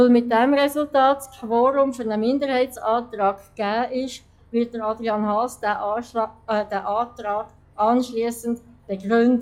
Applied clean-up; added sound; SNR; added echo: classical method log-MMSE.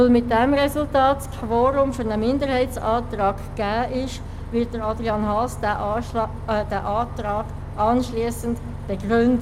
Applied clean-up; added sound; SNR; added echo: none; Bus; 10 dB; none.